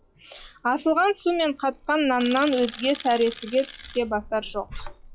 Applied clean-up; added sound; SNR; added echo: classical method log-MMSE.